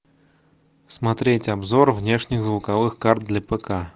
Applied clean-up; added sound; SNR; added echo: none; none; none; none.